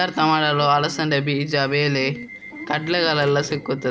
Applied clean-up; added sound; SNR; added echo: none; Subway, metro, underground / Alarm; 16 dB; none.